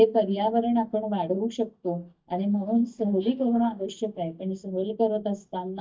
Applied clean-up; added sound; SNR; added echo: neural mask model DeepFilterNet 3.